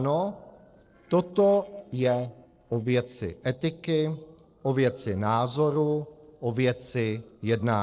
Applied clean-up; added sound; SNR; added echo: neural separator model SepFormer DNS4.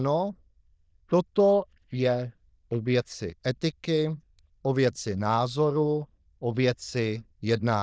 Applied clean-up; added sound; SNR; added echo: neural diffusion model UNIVERSE++.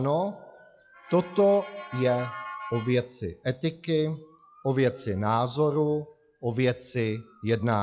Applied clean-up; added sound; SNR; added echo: classical method log-MMSE.